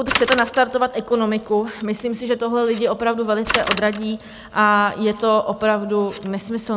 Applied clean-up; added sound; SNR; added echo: none; Bicycle; 11 dB; none.